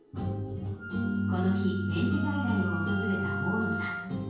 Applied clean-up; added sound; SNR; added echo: none; Wind instrument, woodwind instrument; 10 dB; reverberation time 0.6 s.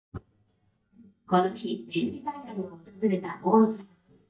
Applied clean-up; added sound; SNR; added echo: neural mask model DeepFilterNet 3.